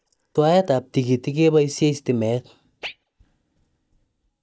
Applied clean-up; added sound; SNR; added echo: neural mask model DeepFilterNet 3.